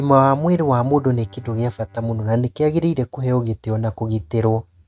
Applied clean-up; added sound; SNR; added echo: neural mask model RNNoise.